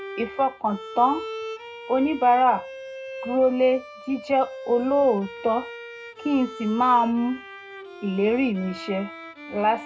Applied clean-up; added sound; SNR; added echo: none; Bowed string instrument; 14 dB; reverberation time 0.2 s.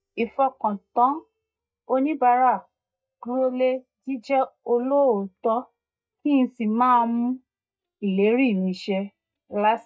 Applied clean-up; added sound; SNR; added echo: neural mask model DeepFilterNet 3.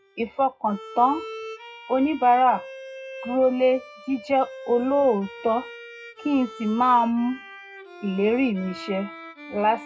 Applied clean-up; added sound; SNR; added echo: classical method WPE with log-MMSE.